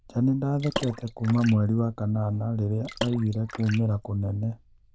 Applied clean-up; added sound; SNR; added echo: neural diffusion model UNIVERSE++.